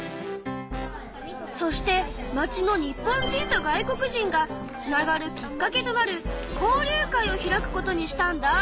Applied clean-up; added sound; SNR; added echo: none; none; none; none.